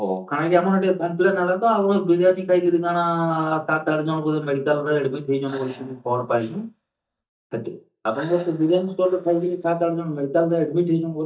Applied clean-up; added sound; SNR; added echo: neural mask model DeepFilterNet 3.